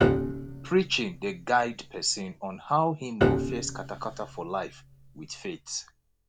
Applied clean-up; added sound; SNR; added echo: none; Piano; 1 dB; none.